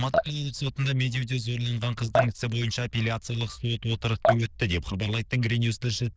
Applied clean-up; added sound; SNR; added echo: neural diffusion model UNIVERSE++.